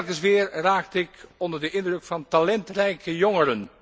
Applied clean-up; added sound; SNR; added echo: none; none; none; none.